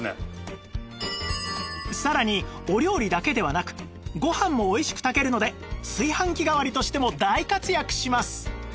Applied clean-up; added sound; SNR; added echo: none; none; none; none.